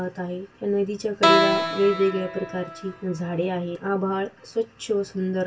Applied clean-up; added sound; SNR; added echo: none; Keyboard (musical); 0 dB; reverberation time 0.2 s.